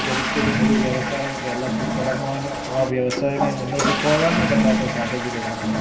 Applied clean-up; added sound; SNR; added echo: none; Toilet flush / Water; -1 dB; reverberation time 1.4 s.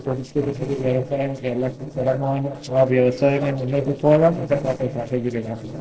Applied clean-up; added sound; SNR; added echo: neural separator model SepFormer DNS4.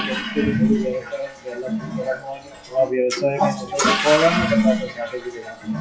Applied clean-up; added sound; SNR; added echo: classical method WPE with log-MMSE.